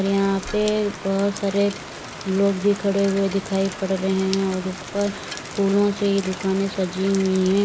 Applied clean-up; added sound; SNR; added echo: none; Rain; 12 dB; none.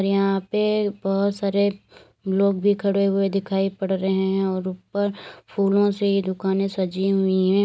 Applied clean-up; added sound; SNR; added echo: none; none; none; none.